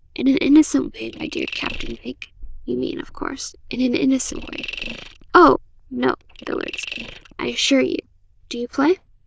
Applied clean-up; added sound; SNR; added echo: neural diffusion model UNIVERSE++.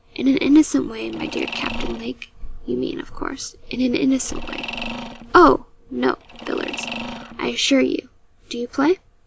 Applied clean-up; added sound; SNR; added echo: none; Mechanisms; 12 dB; none.